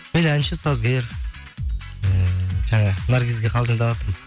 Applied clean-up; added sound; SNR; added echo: none; none; none; none.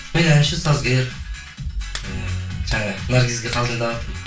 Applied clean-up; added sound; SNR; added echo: none; Hands; 19 dB; reverberation time 0.3 s.